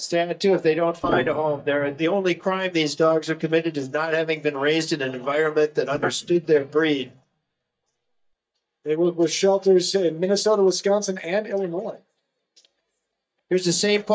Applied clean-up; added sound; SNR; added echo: neural mask model DeepFilterNet 3.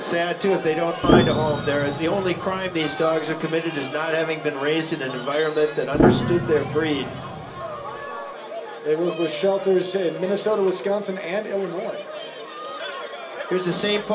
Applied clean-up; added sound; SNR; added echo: none; Piano; 1 dB; reverberation time 0.2 s.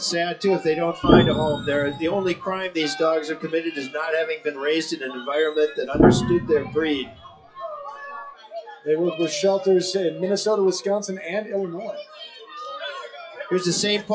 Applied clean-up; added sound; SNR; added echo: classical method WPE with log-MMSE.